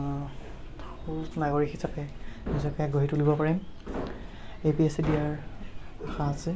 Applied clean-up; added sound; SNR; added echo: none; none; none; none.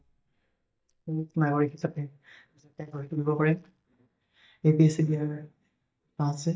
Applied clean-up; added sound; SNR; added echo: neural mask model DeepFilterNet 3.